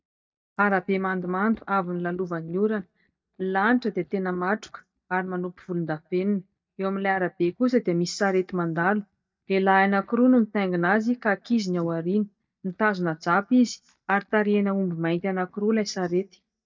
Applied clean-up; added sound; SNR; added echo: neural mask model DeepFilterNet 3.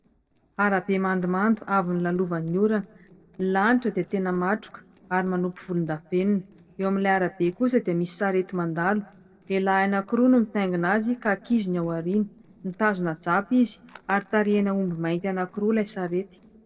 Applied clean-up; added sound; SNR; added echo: neural separator model SepFormer DNS4.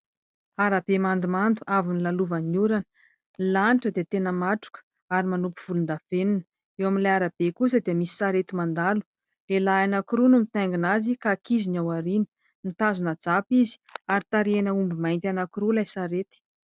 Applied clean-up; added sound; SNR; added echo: none; none; none; none.